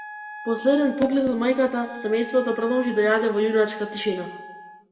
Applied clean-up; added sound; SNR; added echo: none; Wind instrument, woodwind instrument; 16 dB; reverberation time 1.0 s.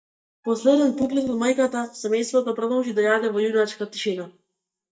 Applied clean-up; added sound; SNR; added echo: neural mask model DeepFilterNet 3.